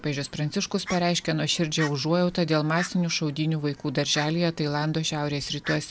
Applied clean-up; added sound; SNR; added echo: none; Fowl; 15 dB; none.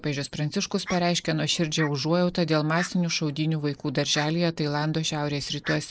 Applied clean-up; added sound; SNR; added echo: neural mask model Resemble Enhance denoiser.